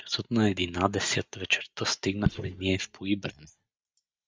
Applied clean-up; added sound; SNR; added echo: neural mask model DeepFilterNet 3.